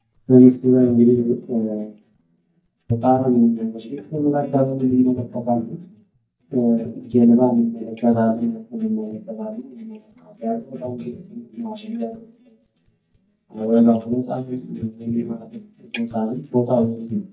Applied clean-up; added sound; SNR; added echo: neural mask model DeepFilterNet 3.